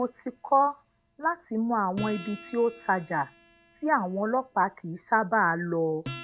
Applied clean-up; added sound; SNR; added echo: none; Acoustic guitar; 19 dB; none.